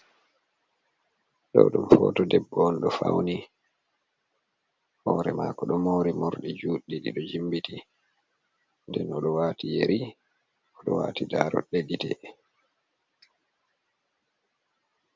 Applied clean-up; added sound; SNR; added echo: none; none; none; none.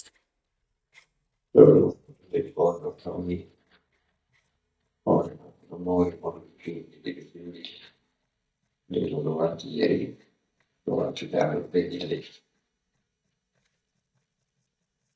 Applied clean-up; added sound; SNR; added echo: neural mask model DeepFilterNet 3.